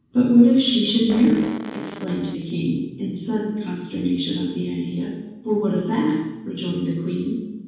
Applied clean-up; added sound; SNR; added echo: none; Fart; 14 dB; reverberation time 1.2 s.